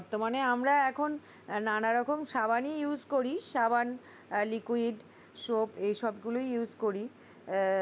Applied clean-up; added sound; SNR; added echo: none; none; none; none.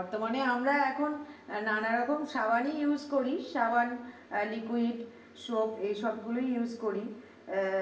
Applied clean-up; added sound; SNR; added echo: none; none; none; reverberation time 0.9 s.